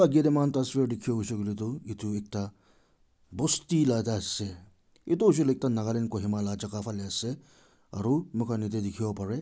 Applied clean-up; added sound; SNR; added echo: none; none; none; none.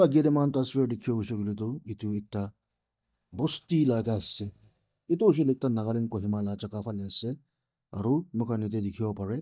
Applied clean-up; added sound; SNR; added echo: neural mask model DeepFilterNet 3.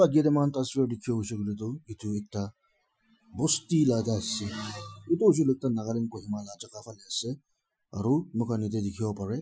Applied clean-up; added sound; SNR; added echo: classical method Wiener filter.